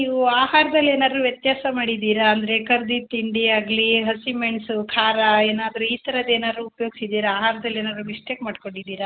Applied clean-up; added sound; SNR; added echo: none; none; none; none.